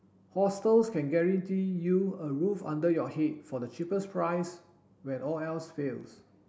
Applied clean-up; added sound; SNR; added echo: none; none; none; none.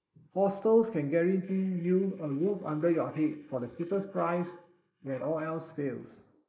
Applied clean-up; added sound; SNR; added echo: neural mask model Resemble Enhance denoiser.